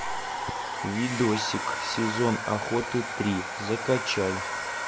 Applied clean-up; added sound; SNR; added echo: none; Domestic sounds, home sounds; 3 dB; none.